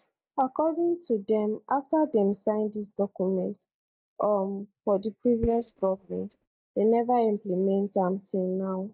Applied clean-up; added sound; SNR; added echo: neural mask model DeepFilterNet 3.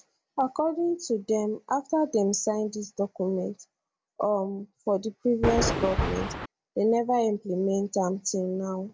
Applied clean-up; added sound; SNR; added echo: none; Thunder; 0 dB; none.